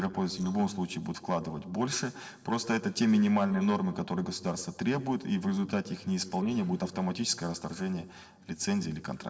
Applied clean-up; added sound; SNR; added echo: neural separator model SepFormer DNS4.